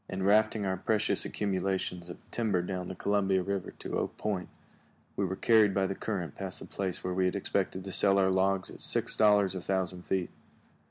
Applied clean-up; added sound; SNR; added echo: none; none; none; none.